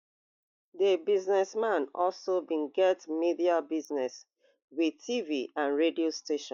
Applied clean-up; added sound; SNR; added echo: neural mask model Resemble Enhance denoiser.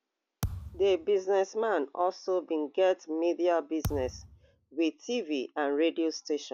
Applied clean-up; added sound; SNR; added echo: none; Thump, thud; 10 dB; none.